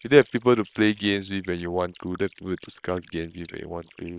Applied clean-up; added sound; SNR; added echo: neural separator model SepFormer WHAM!.